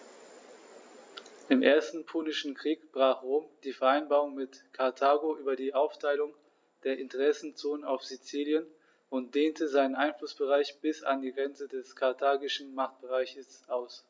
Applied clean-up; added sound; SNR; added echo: none; none; none; none.